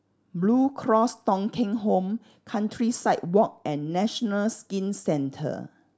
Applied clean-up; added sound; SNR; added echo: none; none; none; none.